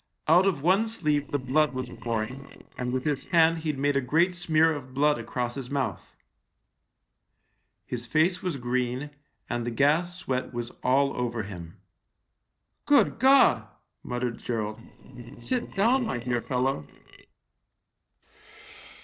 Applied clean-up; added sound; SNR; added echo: neural separator model SepFormer DNS4.